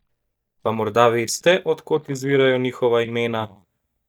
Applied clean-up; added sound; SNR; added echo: neural mask model DeepFilterNet 3.